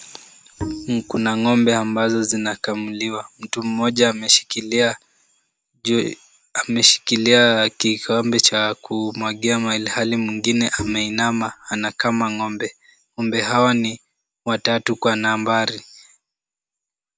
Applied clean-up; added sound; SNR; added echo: none; Bowed string instrument; 12 dB; none.